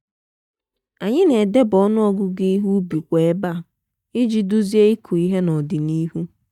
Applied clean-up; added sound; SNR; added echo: neural mask model DeepFilterNet 3.